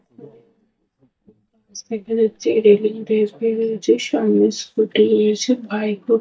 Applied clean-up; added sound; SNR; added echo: neural mask model DeepFilterNet 3.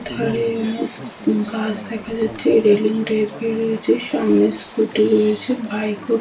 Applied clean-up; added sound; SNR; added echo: none; Chatter / Stream; 15 dB; reverberation time 0.2 s.